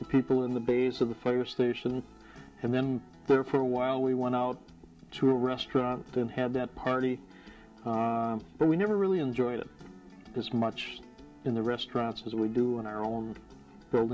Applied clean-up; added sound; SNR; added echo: none; none; none; none.